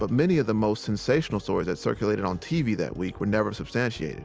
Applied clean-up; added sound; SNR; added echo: none; none; none; none.